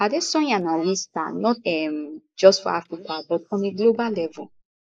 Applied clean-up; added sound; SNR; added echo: neural mask model Resemble Enhance denoiser.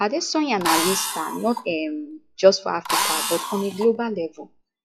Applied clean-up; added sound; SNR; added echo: classical method log-MMSE.